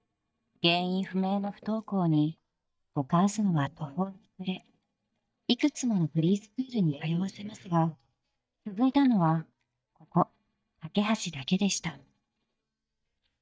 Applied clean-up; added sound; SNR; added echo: neural mask model DeepFilterNet 3.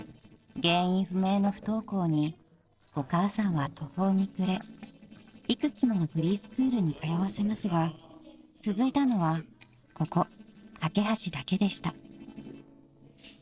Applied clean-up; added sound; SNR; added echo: neural separator model SepFormer DNS4.